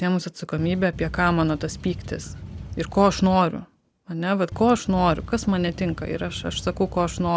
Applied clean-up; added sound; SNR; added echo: none; Boat, Water vehicle; 12 dB; none.